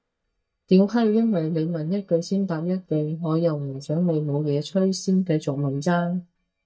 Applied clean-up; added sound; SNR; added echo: neural mask model DeepFilterNet 3.